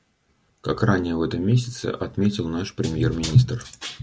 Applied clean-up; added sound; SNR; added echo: none; none; none; none.